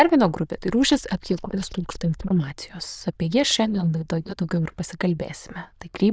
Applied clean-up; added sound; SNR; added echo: neural diffusion model UNIVERSE++.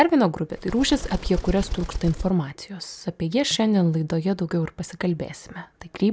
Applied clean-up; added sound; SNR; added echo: none; Bird; 6 dB; none.